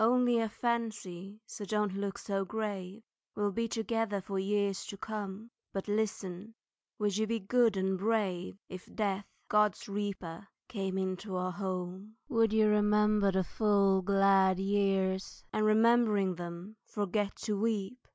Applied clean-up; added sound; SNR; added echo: none; none; none; none.